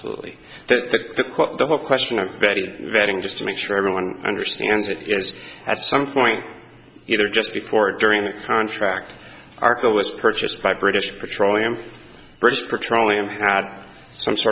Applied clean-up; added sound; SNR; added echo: none; none; none; none.